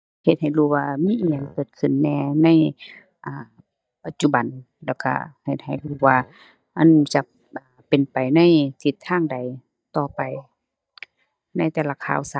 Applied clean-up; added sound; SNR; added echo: neural mask model DeepFilterNet 3.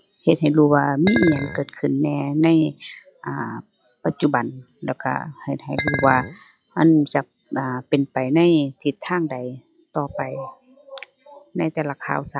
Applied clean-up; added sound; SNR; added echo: classical method log-MMSE.